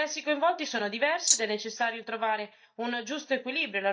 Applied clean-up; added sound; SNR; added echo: neural mask model DeepFilterNet 3.